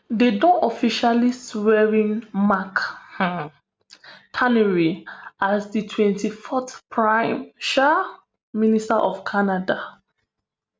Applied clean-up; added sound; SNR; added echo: none; none; none; none.